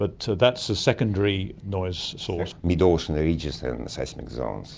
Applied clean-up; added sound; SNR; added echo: none; none; none; none.